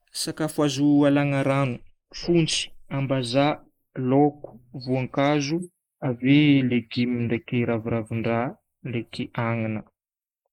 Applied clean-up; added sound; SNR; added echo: neural mask model Resemble Enhance denoiser.